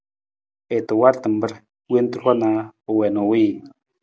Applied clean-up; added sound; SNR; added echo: none; none; none; none.